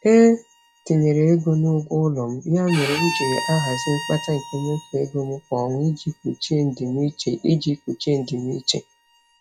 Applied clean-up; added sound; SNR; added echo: classical method log-MMSE.